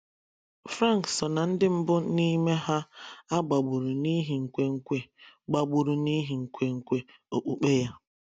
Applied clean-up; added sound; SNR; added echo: none; none; none; none.